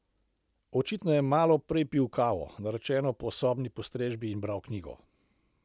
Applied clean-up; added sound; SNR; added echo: none; none; none; none.